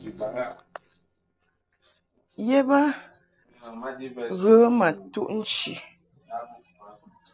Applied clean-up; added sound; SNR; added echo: neural separator model SepFormer DNS4.